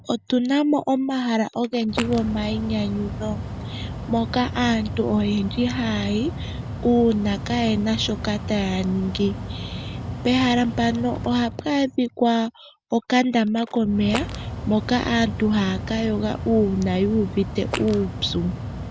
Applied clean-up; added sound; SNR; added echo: none; Mechanical fan + Fart; 9 dB; none.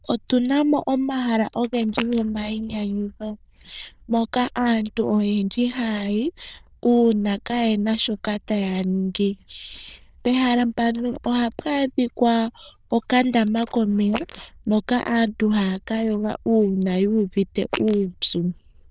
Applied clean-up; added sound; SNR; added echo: neural diffusion model UNIVERSE++.